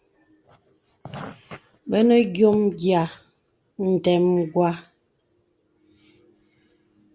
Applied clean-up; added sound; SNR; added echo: none; none; none; none.